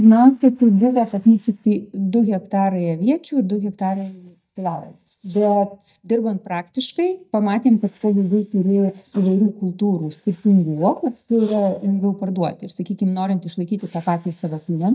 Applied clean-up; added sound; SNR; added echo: neural mask model DeepFilterNet 3.